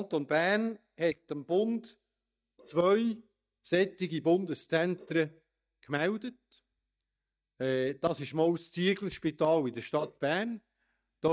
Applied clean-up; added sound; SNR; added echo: neural mask model DeepFilterNet 3.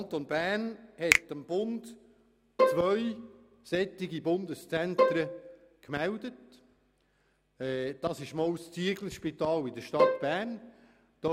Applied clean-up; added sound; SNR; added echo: none; Bowed string instrument + Finger snapping; -3 dB; none.